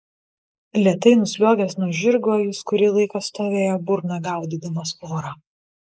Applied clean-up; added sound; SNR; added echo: neural mask model Resemble Enhance denoiser.